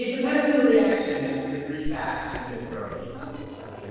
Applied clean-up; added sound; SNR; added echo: neural separator model SepFormer DNS4.